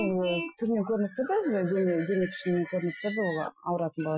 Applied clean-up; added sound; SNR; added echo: classical method Wiener filter.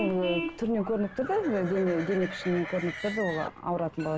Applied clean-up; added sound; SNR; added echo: none; Livestock, farm animals, working animals + Vehicle horn, car horn, honking; 9 dB; none.